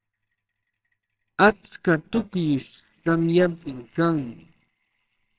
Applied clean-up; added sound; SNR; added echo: neural separator model SepFormer WHAMR!.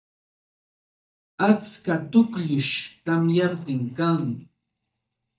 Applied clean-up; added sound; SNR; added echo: neural mask model DeepFilterNet 3.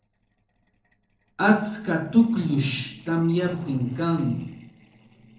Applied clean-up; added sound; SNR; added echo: neural separator model SepFormer DNS4.